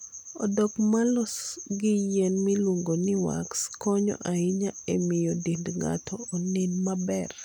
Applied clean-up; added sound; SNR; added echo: none; none; none; none.